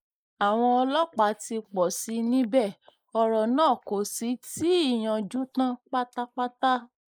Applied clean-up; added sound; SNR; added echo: neural mask model Resemble Enhance denoiser.